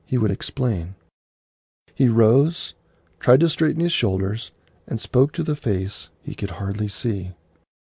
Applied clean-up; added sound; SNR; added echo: none; none; none; none.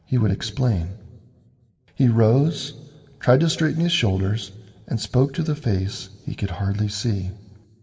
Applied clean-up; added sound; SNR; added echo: none; none; none; reverberation time 0.9 s.